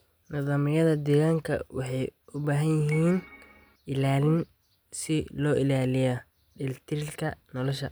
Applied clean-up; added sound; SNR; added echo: none; Organ; 17 dB; none.